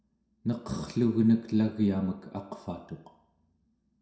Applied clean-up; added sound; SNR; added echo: none; none; none; reverberation time 0.6 s.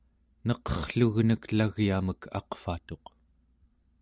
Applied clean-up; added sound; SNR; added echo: none; none; none; none.